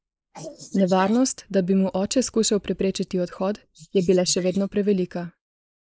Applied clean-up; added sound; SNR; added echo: neural mask model Resemble Enhance denoiser.